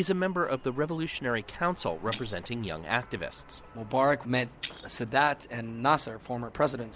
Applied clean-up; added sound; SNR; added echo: none; Shatter; 19 dB; none.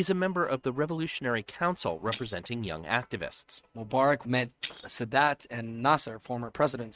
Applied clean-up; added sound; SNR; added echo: neural mask model RNNoise.